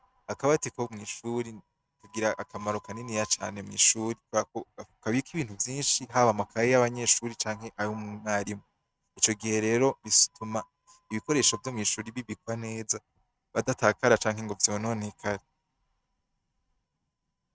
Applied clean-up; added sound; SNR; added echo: neural mask model RNNoise.